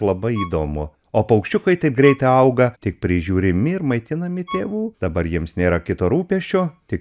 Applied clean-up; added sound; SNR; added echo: none; Bowed string instrument; 19 dB; none.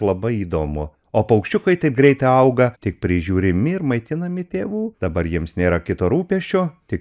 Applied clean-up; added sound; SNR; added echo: neural mask model Resemble Enhance denoiser.